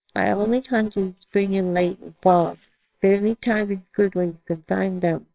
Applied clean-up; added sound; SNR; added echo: neural separator model SepFormer WHAMR!.